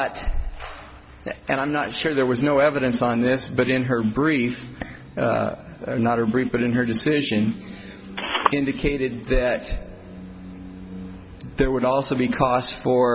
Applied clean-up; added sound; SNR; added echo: none; none; none; none.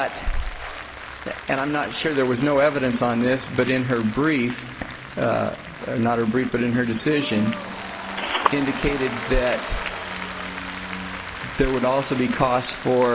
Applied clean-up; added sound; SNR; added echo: none; Applause; 11 dB; none.